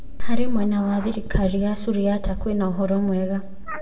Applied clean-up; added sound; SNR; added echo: none; Meow; 19 dB; reverberation time 0.7 s.